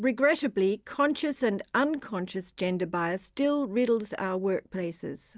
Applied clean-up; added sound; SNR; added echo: none; none; none; none.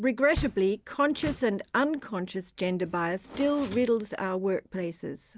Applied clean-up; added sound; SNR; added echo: none; Door; 16 dB; none.